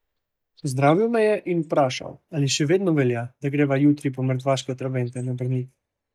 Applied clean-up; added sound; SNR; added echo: neural mask model DeepFilterNet 3.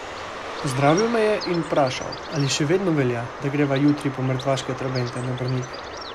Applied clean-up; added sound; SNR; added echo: none; Bird; 10 dB; none.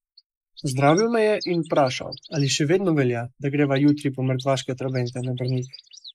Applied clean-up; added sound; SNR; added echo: neural mask model Resemble Enhance denoiser.